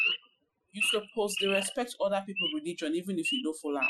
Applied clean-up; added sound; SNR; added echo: classical method Wiener filter.